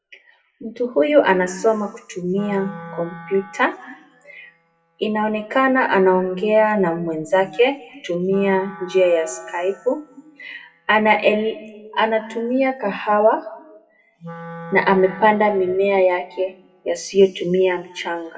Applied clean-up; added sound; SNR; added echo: classical method WPE with log-MMSE.